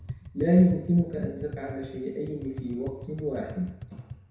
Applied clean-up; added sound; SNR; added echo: none; Tap; 12 dB; reverberation time 0.7 s.